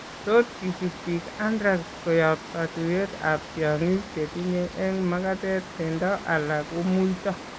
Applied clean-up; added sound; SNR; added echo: none; Water; 13 dB; none.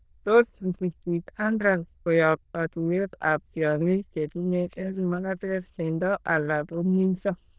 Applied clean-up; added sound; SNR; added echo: neural diffusion model UNIVERSE++.